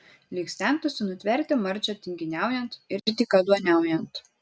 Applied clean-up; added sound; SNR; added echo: none; none; none; none.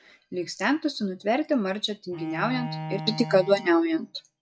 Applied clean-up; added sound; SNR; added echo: classical method log-MMSE.